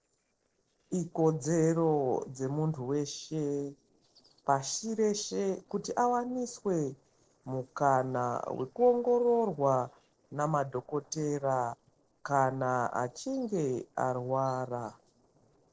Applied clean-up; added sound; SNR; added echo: neural separator model SepFormer DNS4.